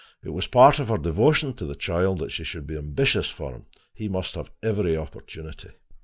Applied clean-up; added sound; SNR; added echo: none; none; none; none.